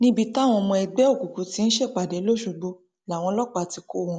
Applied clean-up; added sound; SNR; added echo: none; none; none; none.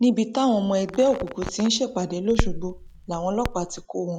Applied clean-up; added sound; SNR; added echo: none; Crackle; 7 dB; none.